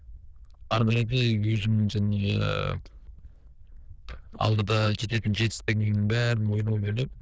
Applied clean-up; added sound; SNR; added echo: neural diffusion model UNIVERSE++.